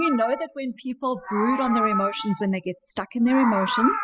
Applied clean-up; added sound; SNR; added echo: classical method spectral subtraction.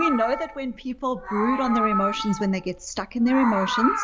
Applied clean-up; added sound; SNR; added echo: none; Meow; 4 dB; none.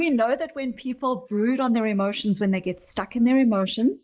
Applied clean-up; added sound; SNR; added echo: neural mask model Resemble Enhance denoiser.